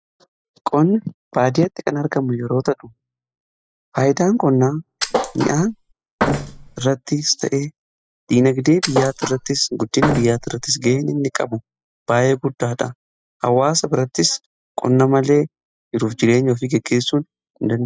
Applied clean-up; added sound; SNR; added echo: classical method spectral subtraction.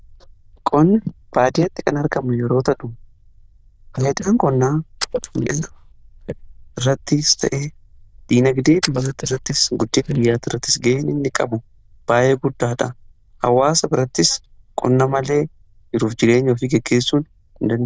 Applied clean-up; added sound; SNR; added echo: neural diffusion model UNIVERSE++.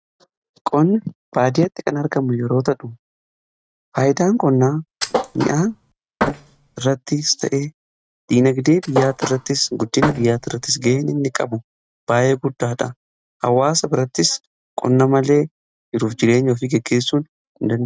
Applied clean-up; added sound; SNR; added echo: neural mask model RNNoise.